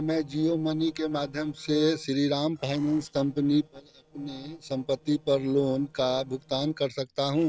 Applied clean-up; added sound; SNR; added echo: neural separator model SepFormer DNS4.